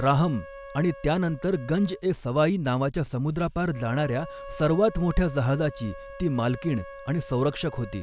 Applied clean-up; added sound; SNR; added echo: none; Wind instrument, woodwind instrument; 18 dB; none.